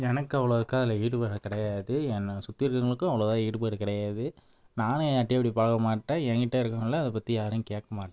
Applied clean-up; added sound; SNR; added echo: none; none; none; none.